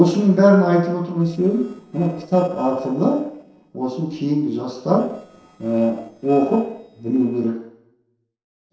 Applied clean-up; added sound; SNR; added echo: neural separator model SepFormer DNS4.